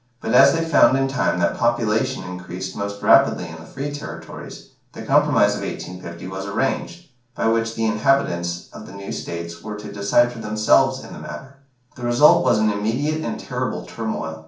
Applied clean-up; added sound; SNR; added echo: none; none; none; reverberation time 0.4 s.